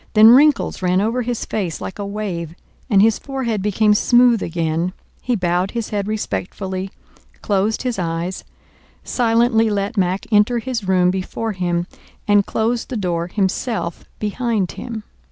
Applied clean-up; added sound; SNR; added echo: none; none; none; none.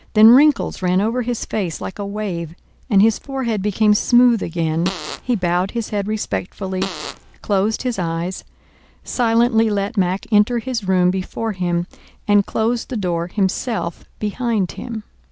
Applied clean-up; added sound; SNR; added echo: none; Fart; 11 dB; none.